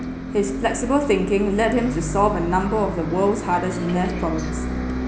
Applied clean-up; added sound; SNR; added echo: none; Bus; 5 dB; none.